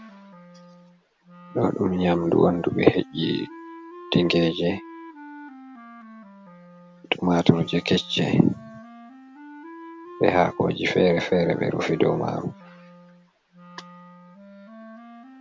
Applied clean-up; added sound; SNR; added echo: none; Wind instrument, woodwind instrument; 19 dB; none.